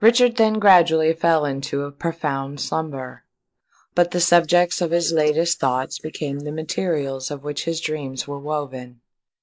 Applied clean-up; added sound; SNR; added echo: neural mask model Resemble Enhance denoiser.